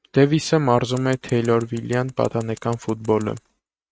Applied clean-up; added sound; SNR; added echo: neural mask model RNNoise.